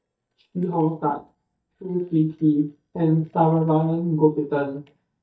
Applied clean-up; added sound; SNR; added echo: neural mask model DeepFilterNet 3.